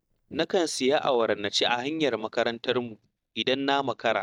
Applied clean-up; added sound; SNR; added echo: neural mask model DeepFilterNet 3.